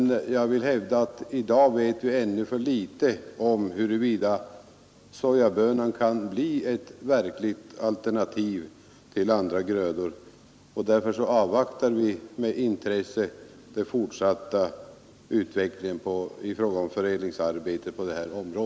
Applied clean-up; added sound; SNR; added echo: none; none; none; none.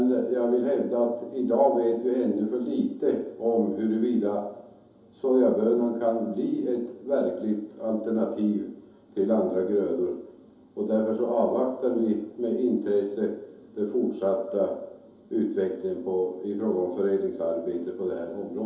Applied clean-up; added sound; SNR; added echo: none; none; none; reverberation time 2.8 s.